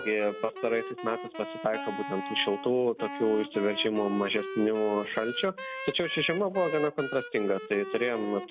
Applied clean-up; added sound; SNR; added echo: none; Wind instrument, woodwind instrument; 9 dB; none.